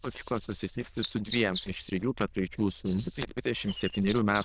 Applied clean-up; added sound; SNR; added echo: neural diffusion model UNIVERSE++.